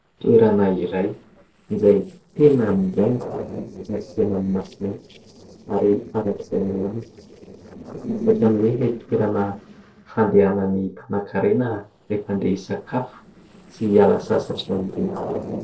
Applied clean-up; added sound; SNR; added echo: neural separator model SepFormer DNS4.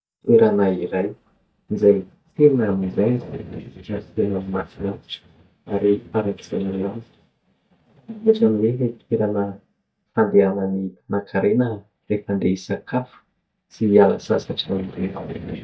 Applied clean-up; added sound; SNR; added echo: neural mask model DeepFilterNet 3.